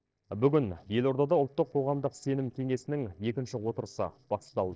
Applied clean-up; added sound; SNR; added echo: neural separator model SepFormer DNS4.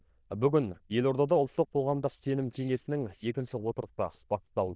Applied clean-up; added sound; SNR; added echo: neural diffusion model UNIVERSE++.